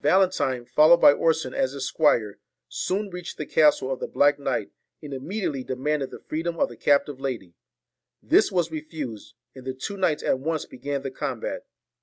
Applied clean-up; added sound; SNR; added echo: none; none; none; none.